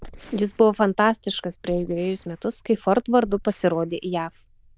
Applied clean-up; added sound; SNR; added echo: neural diffusion model UNIVERSE++.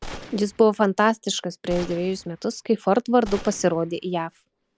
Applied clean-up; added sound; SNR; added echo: none; Gunshot, gunfire; 17 dB; none.